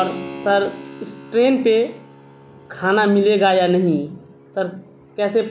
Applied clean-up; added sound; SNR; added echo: none; Keyboard (musical); 18 dB; none.